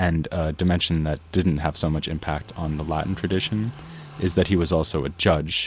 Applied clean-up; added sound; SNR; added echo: none; Car passing by / Idling; 19 dB; none.